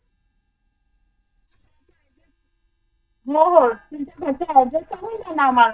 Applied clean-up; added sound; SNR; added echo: neural mask model DeepFilterNet 3.